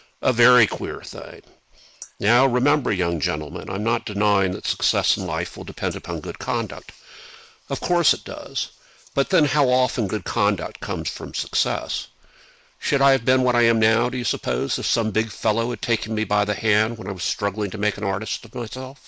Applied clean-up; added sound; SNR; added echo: neural mask model Resemble Enhance denoiser.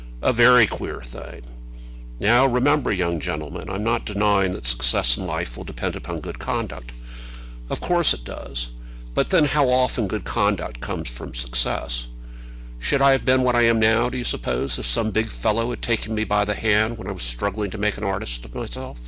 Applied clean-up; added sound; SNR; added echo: none; none; none; none.